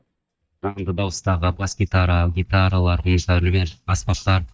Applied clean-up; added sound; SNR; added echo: neural mask model DeepFilterNet 3.